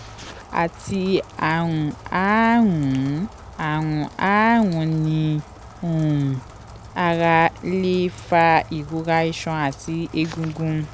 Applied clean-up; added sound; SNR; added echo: none; Rain; 19 dB; none.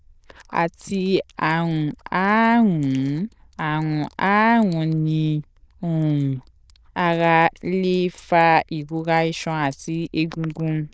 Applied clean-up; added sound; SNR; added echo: neural diffusion model UNIVERSE++.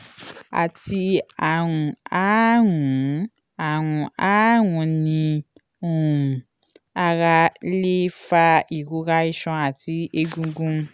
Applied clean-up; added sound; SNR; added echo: none; none; none; none.